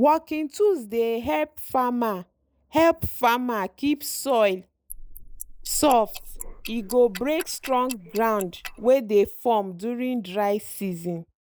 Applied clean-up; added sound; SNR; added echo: neural mask model Resemble Enhance denoiser.